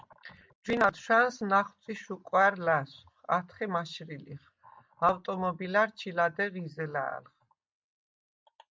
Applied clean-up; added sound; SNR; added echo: none; none; none; none.